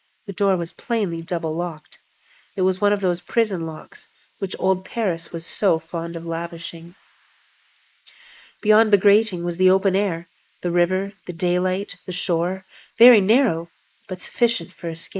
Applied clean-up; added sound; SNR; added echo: neural mask model Resemble Enhance denoiser.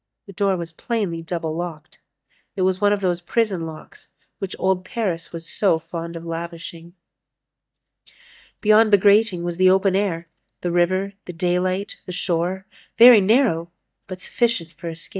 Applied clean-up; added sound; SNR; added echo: neural mask model DeepFilterNet 3.